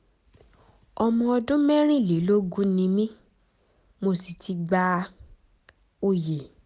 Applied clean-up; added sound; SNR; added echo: none; none; none; none.